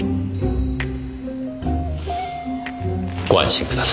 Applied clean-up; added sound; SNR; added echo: none; none; none; none.